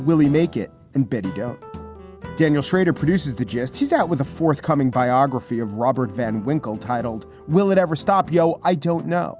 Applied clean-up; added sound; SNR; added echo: none; none; none; none.